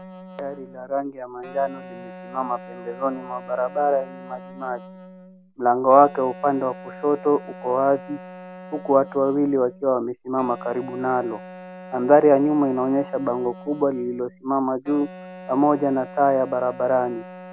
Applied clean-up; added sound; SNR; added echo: none; Wind instrument, woodwind instrument; 17 dB; none.